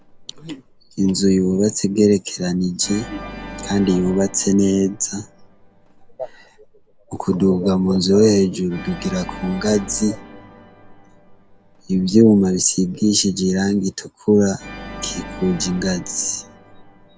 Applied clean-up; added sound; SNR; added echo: none; Organ; 18 dB; none.